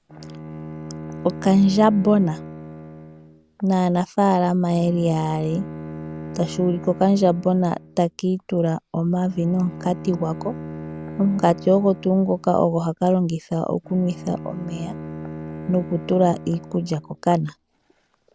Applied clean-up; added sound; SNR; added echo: none; Bowed string instrument; 14 dB; none.